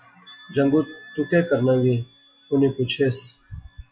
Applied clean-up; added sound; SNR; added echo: classical method log-MMSE.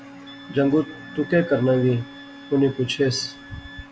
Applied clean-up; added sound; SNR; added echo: none; Wind instrument, woodwind instrument + Bowed string instrument; 18 dB; none.